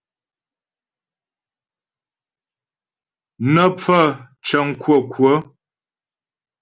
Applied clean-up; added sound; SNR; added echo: none; none; none; none.